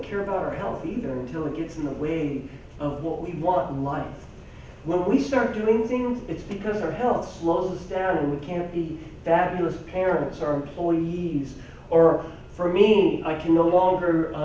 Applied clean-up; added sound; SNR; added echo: none; none; none; none.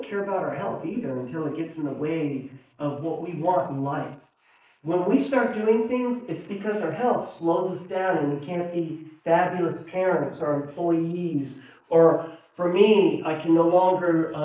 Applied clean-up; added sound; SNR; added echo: neural mask model Resemble Enhance denoiser.